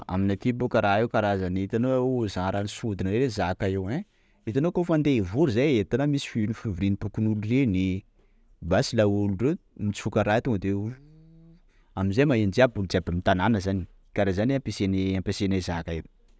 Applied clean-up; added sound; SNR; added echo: none; none; none; none.